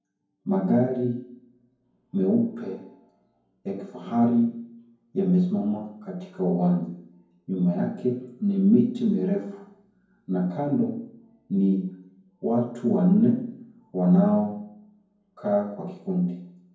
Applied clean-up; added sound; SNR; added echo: none; none; none; reverberation time 0.9 s.